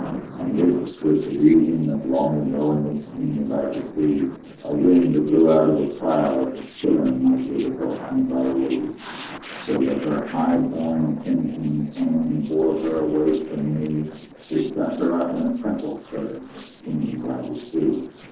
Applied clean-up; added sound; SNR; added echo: neural separator model SepFormer DNS4.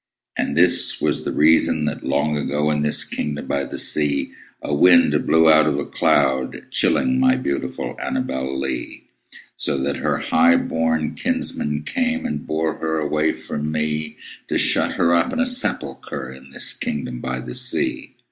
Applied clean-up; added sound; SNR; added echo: none; none; none; none.